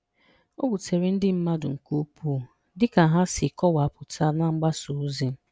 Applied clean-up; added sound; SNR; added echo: none; none; none; none.